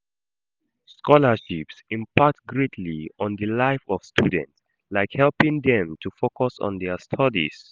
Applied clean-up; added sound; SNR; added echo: none; none; none; none.